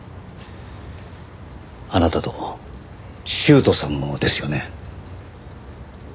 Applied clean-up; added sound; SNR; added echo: none; Rain; 16 dB; none.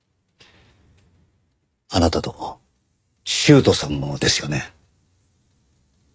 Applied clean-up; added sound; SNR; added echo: neural mask model RNNoise.